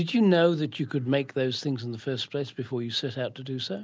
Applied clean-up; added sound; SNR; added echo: none; none; none; none.